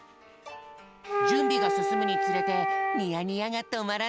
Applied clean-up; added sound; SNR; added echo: none; Wind instrument, woodwind instrument; -5 dB; none.